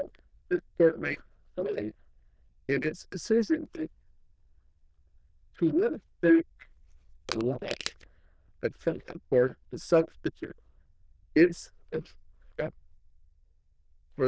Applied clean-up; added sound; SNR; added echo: neural diffusion model UNIVERSE++.